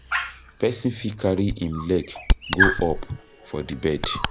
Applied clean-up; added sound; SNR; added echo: none; Dog + Bird vocalization, bird call, bird song; 1 dB; none.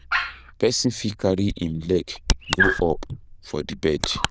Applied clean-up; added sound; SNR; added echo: neural diffusion model UNIVERSE++.